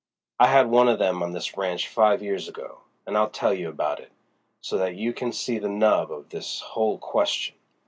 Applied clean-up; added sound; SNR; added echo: none; none; none; none.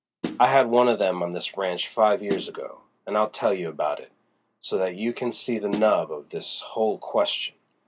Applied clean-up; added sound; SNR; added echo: none; Snare drum; 10 dB; none.